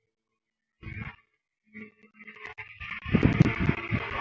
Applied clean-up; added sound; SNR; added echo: none; none; none; none.